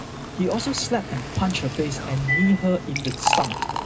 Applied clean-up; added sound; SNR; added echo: none; Liquid; 3 dB; reverberation time 0.2 s.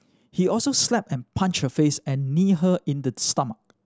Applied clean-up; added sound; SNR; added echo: none; none; none; none.